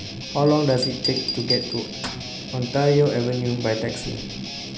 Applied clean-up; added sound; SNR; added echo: none; Bell + Guitar; 7 dB; none.